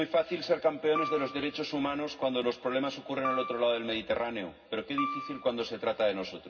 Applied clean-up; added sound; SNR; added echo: none; Piano; 8 dB; reverberation time 0.4 s.